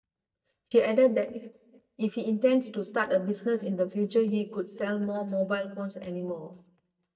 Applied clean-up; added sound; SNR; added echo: neural mask model DeepFilterNet 3.